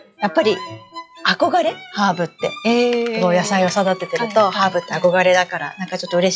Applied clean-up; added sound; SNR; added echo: classical method log-MMSE.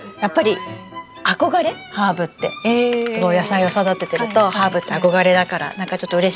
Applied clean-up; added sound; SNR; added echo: none; Typing; 20 dB; none.